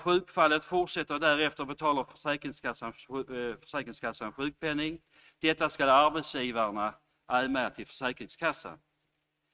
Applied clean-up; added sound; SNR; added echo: neural mask model RNNoise.